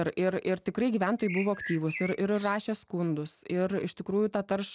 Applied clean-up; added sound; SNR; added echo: none; Bird; 12 dB; none.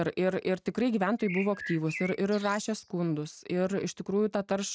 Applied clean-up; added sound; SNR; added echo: neural mask model RNNoise.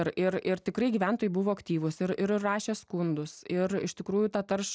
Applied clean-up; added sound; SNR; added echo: none; none; none; none.